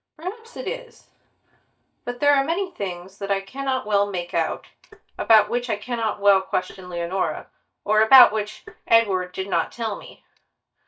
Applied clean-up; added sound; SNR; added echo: neural mask model DeepFilterNet 3.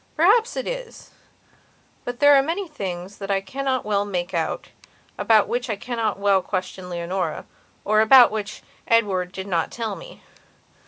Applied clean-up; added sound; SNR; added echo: none; none; none; none.